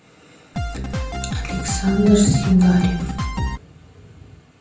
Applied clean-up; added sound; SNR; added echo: none; Drum kit; 4 dB; reverberation time 0.6 s.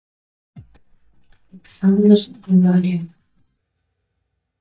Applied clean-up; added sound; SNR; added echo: neural mask model DeepFilterNet 3.